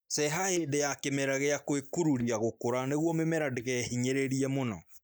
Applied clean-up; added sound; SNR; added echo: neural mask model DeepFilterNet 3.